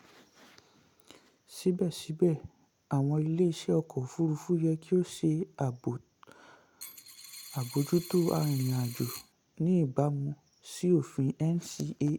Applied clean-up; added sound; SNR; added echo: none; Coin (dropping); 14 dB; none.